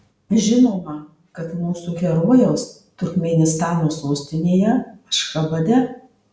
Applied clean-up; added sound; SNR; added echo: none; none; none; none.